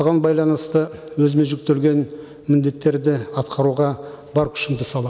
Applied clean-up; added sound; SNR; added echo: none; none; none; none.